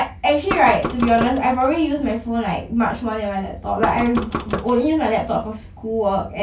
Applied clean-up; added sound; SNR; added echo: none; Knock; 9 dB; reverberation time 0.2 s.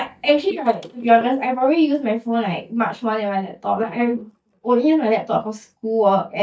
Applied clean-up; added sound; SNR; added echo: neural mask model DeepFilterNet 3.